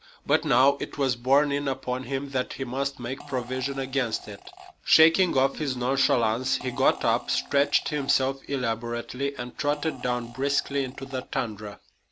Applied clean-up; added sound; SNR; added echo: none; Fart + Guitar; 19 dB; none.